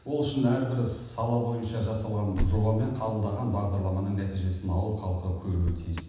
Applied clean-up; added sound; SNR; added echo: none; Motor vehicle (road); 11 dB; reverberation time 1.1 s.